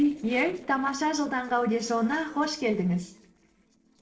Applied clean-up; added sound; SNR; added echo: neural separator model SepFormer DNS4.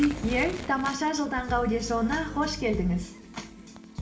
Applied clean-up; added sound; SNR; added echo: none; Fire; 17 dB; reverberation time 1.3 s.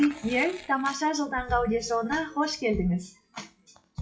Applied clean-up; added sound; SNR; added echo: classical method WPE with log-MMSE.